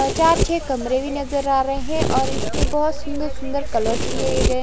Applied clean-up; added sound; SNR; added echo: none; Bicycle + Domestic sounds, home sounds; 0 dB; none.